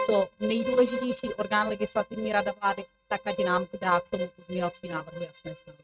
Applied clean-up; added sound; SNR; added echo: neural mask model RNNoise.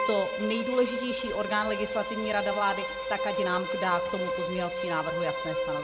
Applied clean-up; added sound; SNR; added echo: none; Bowed string instrument; 1 dB; none.